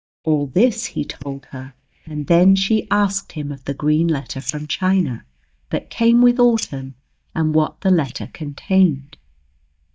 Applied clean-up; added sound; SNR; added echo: neural mask model DeepFilterNet 3.